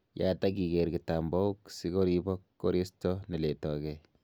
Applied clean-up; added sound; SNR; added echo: none; none; none; none.